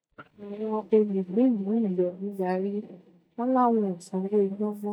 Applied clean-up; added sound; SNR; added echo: neural mask model DeepFilterNet 3.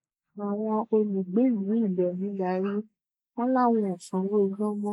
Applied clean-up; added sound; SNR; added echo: neural mask model Resemble Enhance denoiser.